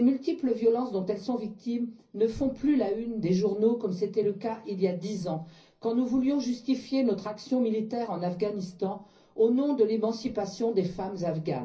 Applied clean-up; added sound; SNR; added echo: none; none; none; reverberation time 0.5 s.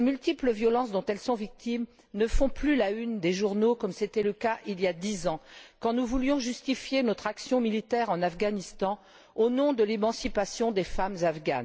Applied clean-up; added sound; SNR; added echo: none; none; none; none.